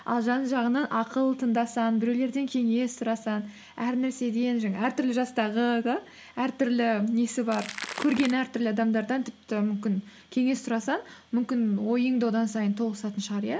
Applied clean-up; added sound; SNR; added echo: none; Crackle; 10 dB; none.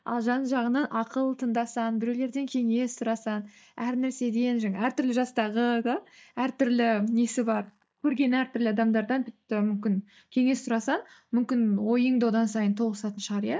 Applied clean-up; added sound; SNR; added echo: neural mask model DeepFilterNet 3.